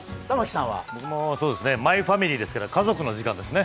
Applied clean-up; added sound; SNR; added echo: none; Cupboard open or close; 19 dB; none.